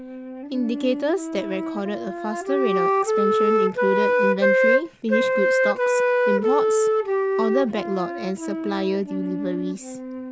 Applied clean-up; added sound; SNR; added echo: none; Wind instrument, woodwind instrument; -4 dB; none.